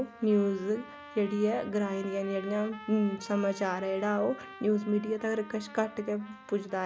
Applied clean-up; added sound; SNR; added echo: none; Trumpet; 18 dB; none.